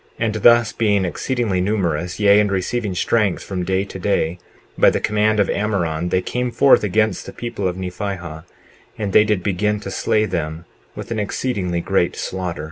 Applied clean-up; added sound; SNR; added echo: none; none; none; none.